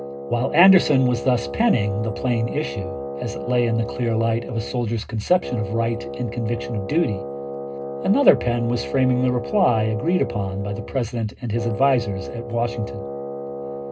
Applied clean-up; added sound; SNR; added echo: none; Wind instrument, woodwind instrument; 9 dB; reverberation time 0.2 s.